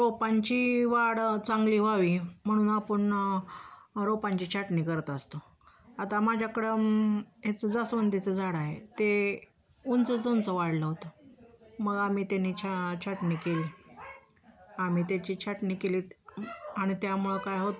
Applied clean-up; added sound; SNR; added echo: none; none; none; none.